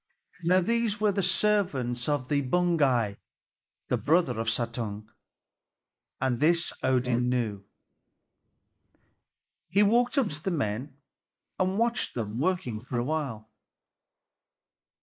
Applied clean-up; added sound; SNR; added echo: neural mask model Resemble Enhance denoiser.